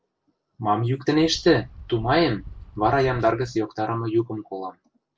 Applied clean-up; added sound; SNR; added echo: none; Wind; 18 dB; none.